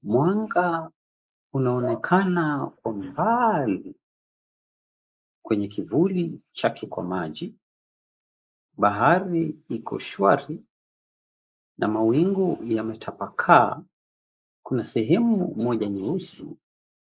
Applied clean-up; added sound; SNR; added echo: neural mask model Resemble Enhance denoiser.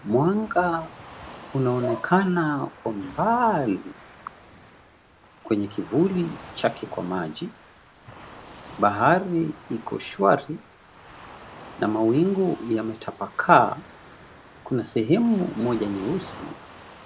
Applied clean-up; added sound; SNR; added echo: none; Waves, surf; 19 dB; none.